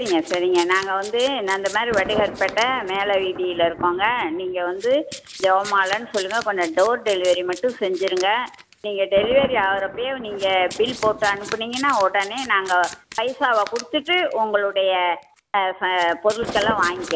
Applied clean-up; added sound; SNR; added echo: none; Thunder + Domestic sounds, home sounds; 14 dB; none.